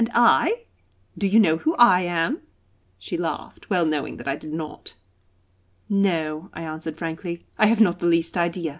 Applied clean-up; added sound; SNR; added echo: none; none; none; none.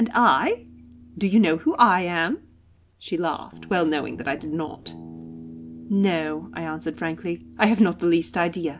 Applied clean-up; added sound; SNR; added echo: none; Guitar; 19 dB; none.